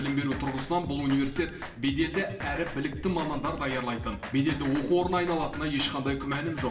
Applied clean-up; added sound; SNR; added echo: none; Drum kit; 10 dB; reverberation time 0.8 s.